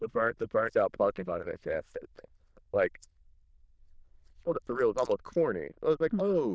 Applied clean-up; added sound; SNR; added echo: neural diffusion model UNIVERSE++.